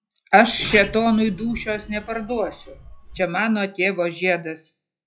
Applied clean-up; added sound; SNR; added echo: classical method log-MMSE.